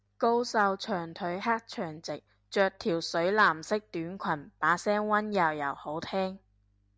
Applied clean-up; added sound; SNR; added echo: none; none; none; none.